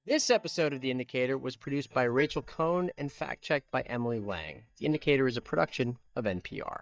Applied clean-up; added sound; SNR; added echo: neural mask model DeepFilterNet 3.